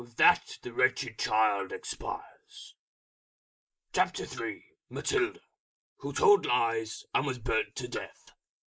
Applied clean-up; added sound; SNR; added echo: neural mask model Resemble Enhance denoiser.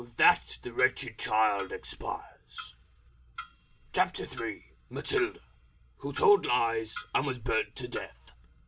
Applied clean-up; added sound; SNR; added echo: none; Clock; 18 dB; none.